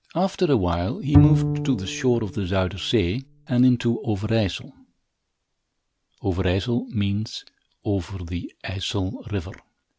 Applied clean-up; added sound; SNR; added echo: none; Bowed string instrument; -1 dB; none.